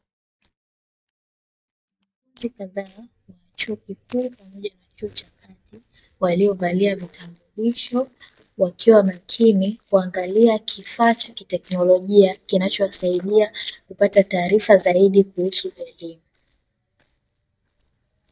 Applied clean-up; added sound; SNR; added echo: neural mask model DeepFilterNet 3.